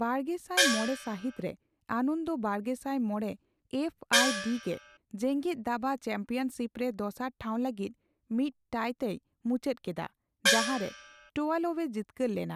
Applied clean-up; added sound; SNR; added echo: none; Gong; -3 dB; none.